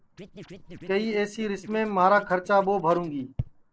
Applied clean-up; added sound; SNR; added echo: neural separator model SepFormer DNS4.